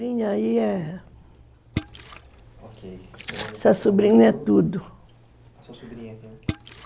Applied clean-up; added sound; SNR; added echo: none; Splash, splatter; 16 dB; none.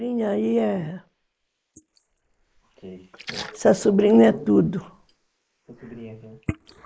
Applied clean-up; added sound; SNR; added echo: neural mask model Resemble Enhance denoiser.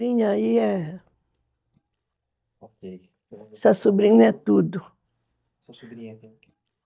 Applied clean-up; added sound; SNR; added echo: neural mask model DeepFilterNet 3.